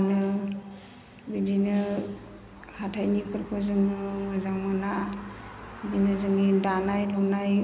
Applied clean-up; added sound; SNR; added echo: none; none; none; none.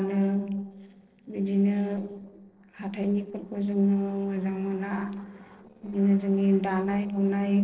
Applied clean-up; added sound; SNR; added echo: neural separator model SepFormer DNS4.